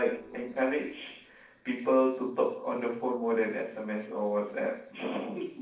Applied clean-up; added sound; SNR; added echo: neural separator model SepFormer DNS4.